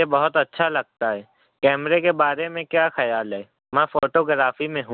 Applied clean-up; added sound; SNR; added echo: none; none; none; none.